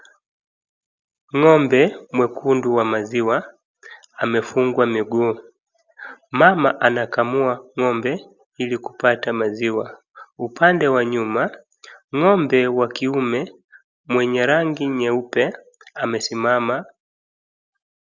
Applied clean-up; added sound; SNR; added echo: none; none; none; none.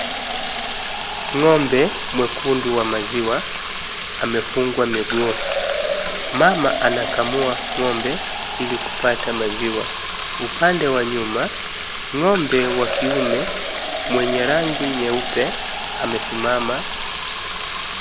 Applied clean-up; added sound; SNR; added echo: none; Fill (with liquid); 2 dB; none.